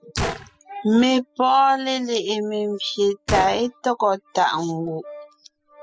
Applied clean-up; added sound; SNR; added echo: classical method spectral subtraction.